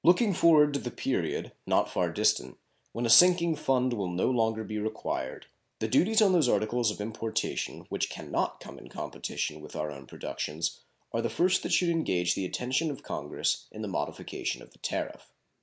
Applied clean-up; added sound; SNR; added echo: none; none; none; none.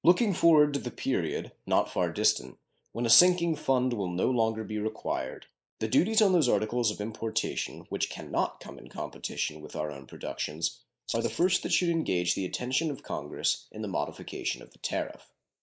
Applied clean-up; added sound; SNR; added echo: neural mask model Resemble Enhance denoiser.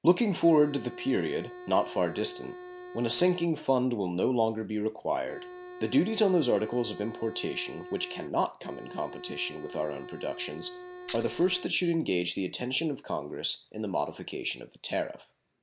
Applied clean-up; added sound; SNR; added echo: none; Organ + Tambourine; 14 dB; none.